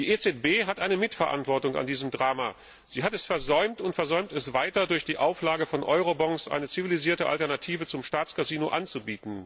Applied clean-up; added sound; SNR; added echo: none; none; none; none.